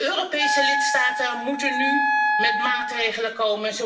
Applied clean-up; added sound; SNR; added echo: none; Wind instrument, woodwind instrument; -1 dB; reverberation time 0.7 s.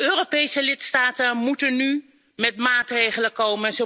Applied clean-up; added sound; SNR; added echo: none; none; none; none.